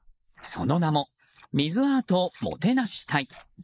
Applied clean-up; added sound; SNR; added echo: neural mask model Resemble Enhance denoiser.